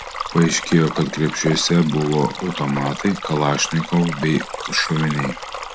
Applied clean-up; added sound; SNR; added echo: none; Stream; 10 dB; none.